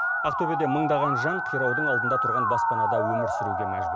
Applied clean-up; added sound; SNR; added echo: none; Musical instrument; -4 dB; none.